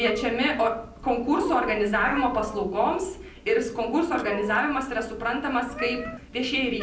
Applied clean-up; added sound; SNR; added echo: none; Meow; 13 dB; reverberation time 0.6 s.